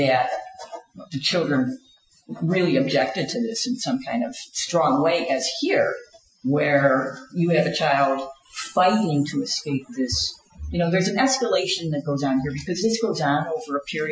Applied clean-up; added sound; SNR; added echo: classical method Wiener filter.